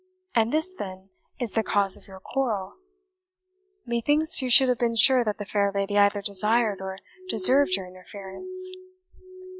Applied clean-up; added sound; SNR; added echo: classical method log-MMSE.